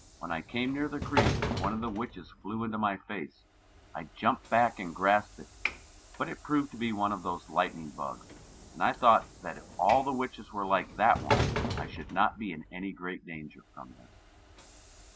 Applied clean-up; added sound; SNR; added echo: none; Sliding door / Train; 6 dB; none.